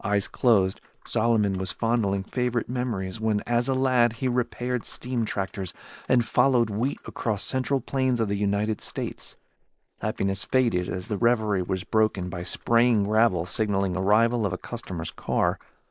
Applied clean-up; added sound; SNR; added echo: neural mask model Resemble Enhance denoiser.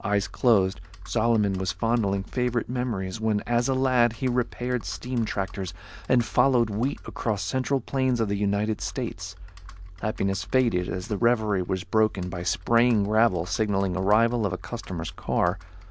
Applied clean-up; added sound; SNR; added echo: none; Computer keyboard; 17 dB; none.